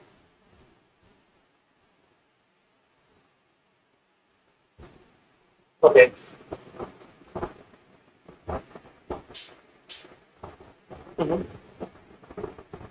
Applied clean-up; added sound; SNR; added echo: neural mask model RNNoise.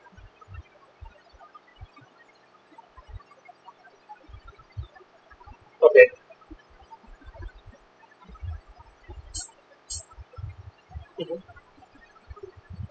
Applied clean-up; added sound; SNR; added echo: classical method spectral subtraction.